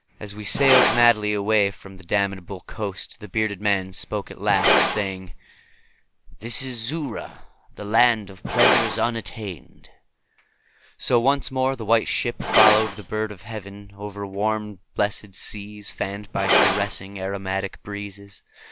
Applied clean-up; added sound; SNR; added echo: none; Glass; 3 dB; none.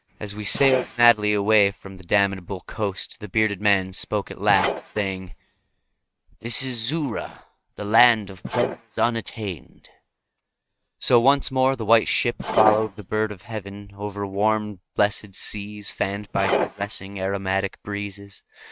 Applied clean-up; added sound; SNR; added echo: neural mask model RNNoise.